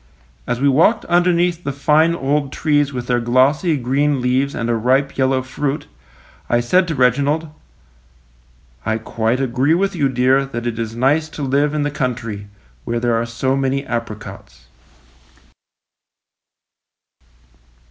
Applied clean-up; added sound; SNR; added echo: none; none; none; none.